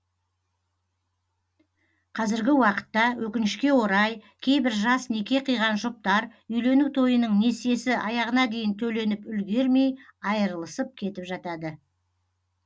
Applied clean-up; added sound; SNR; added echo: none; none; none; none.